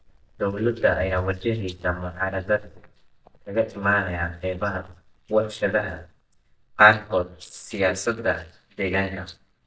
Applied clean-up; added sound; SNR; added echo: neural mask model DeepFilterNet 3.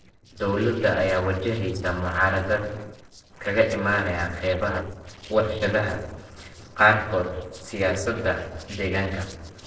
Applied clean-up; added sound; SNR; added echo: neural separator model SepFormer DNS4.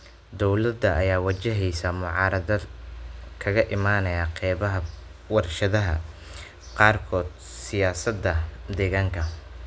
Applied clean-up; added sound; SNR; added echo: none; none; none; none.